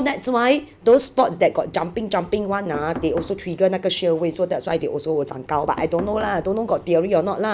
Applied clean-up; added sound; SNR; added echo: none; Knock; 13 dB; none.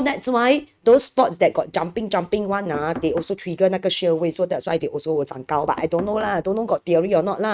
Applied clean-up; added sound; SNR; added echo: neural mask model RNNoise.